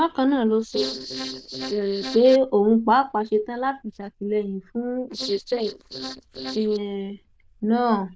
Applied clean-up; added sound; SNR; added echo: neural diffusion model UNIVERSE++.